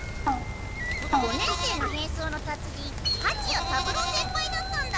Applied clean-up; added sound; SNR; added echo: none; Rain + Livestock, farm animals, working animals; 2 dB; none.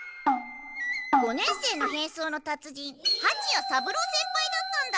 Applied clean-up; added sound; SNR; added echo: none; none; none; none.